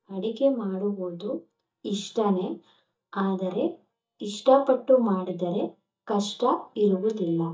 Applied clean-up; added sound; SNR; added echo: neural mask model DeepFilterNet 3.